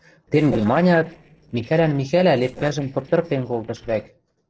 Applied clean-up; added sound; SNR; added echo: neural separator model SepFormer DNS4.